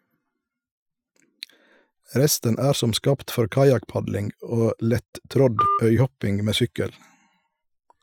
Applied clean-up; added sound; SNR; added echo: classical method Wiener filter.